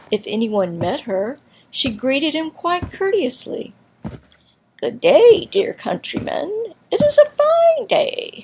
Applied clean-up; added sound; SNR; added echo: none; Walk, footsteps; 18 dB; none.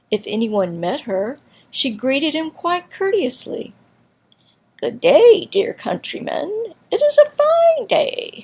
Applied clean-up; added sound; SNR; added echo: none; none; none; none.